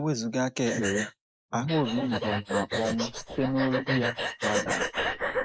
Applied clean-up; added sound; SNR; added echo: neural mask model Resemble Enhance denoiser.